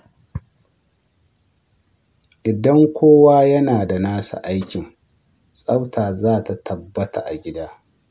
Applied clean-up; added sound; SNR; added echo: none; none; none; none.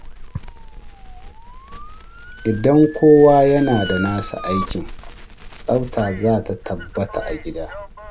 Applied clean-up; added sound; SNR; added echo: none; Motor vehicle (road) / Siren + Crackle; 13 dB; none.